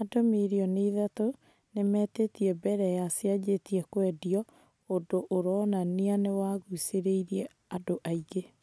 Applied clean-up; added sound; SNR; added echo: none; none; none; none.